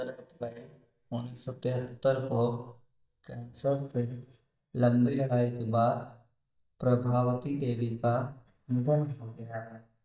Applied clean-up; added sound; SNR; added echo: neural mask model DeepFilterNet 3.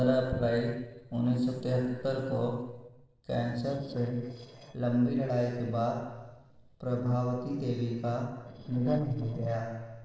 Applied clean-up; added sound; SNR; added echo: neural separator model SepFormer DNS4.